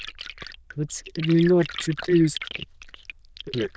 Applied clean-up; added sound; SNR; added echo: neural diffusion model UNIVERSE++.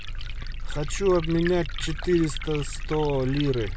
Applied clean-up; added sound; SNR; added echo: none; Liquid; 11 dB; none.